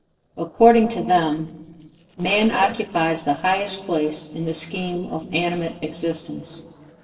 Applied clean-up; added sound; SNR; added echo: neural separator model SepFormer DNS4.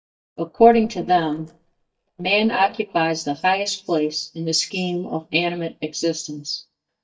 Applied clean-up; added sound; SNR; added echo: neural mask model DeepFilterNet 3.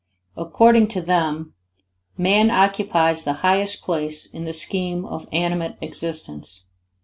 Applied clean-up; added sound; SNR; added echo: none; none; none; none.